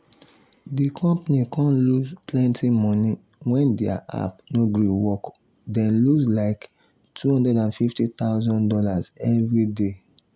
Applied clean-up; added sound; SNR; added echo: none; none; none; none.